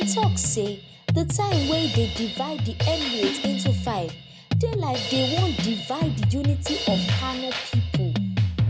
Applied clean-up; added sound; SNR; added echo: none; Drum kit; -4 dB; none.